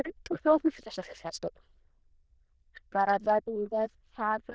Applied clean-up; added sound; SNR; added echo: neural diffusion model UNIVERSE++.